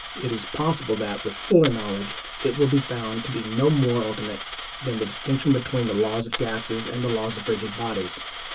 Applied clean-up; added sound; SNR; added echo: none; Coin (dropping); 7 dB; reverberation time 0.2 s.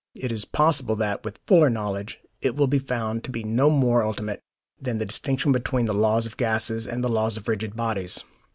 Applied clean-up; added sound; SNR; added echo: none; none; none; none.